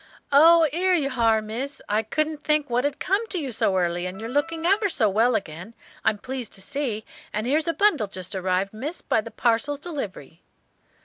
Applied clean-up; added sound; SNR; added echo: none; Wind instrument, woodwind instrument; 19 dB; none.